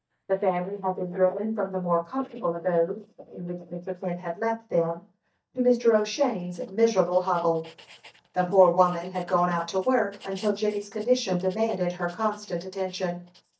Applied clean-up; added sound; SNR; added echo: neural mask model DeepFilterNet 3.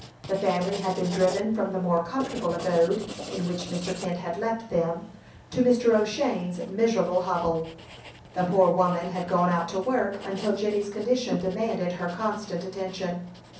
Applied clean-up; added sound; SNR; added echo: none; Writing; 15 dB; reverberation time 0.6 s.